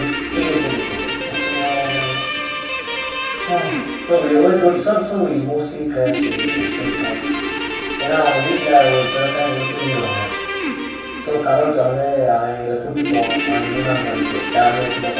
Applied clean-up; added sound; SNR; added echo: none; Guitar; 4 dB; reverberation time 0.7 s.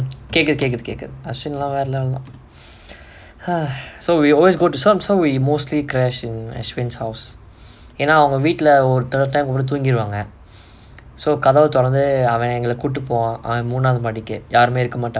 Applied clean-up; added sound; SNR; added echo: none; none; none; none.